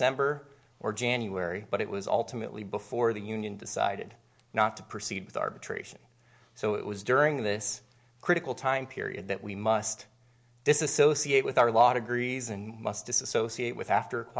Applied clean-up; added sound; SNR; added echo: none; none; none; none.